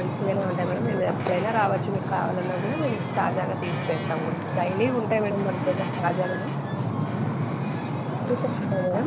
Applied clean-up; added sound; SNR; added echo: none; Wind / Ocean; 0 dB; none.